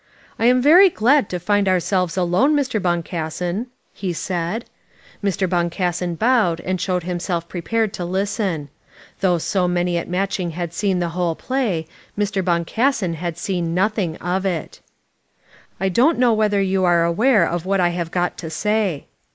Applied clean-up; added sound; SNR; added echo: neural mask model Resemble Enhance denoiser.